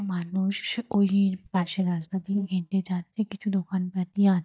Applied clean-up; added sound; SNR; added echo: neural mask model DeepFilterNet 3.